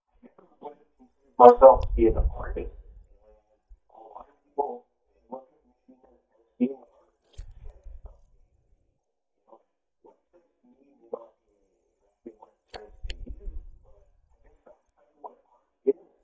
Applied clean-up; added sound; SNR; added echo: neural mask model DeepFilterNet 3.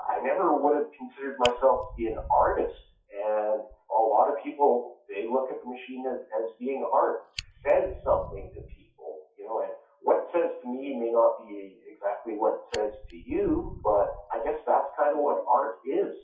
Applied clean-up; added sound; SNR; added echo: classical method WPE with log-MMSE.